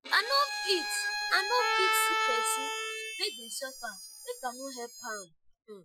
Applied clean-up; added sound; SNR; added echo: classical method Wiener filter.